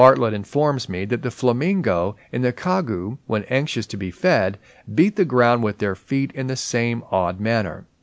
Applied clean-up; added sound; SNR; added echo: none; none; none; none.